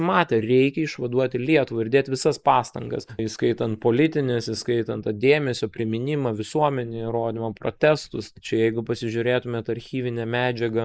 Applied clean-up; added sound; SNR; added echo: neural mask model Resemble Enhance denoiser.